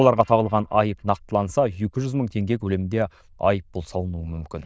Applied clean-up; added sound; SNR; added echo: neural diffusion model UNIVERSE++.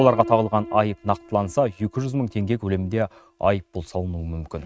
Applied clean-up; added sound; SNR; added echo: neural mask model RNNoise.